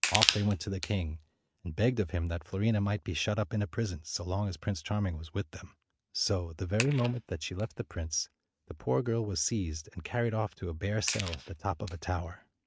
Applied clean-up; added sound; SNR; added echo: neural mask model RNNoise.